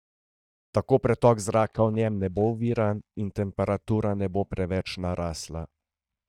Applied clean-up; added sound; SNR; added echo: neural mask model DeepFilterNet 3.